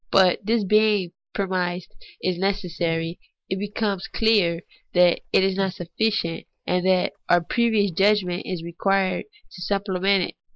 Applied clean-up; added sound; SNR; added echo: neural mask model Resemble Enhance denoiser.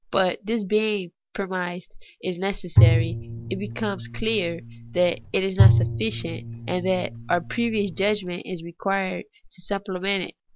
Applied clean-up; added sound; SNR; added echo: none; Bowed string instrument; -3 dB; none.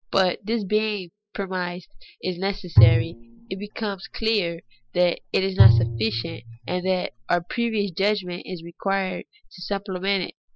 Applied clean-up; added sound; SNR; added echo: classical method spectral subtraction.